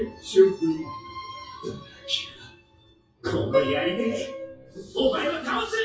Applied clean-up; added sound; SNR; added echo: classical method WPE with log-MMSE.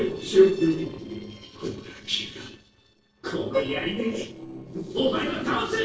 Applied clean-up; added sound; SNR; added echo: neural separator model SepFormer DNS4.